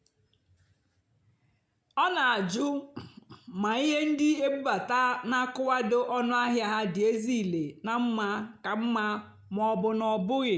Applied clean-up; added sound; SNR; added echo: none; none; none; none.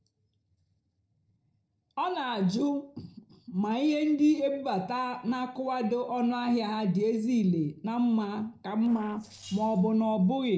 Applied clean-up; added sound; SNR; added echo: neural separator model SepFormer DNS4.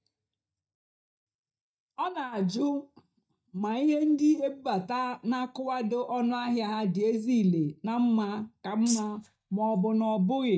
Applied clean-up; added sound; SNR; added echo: neural mask model DeepFilterNet 3.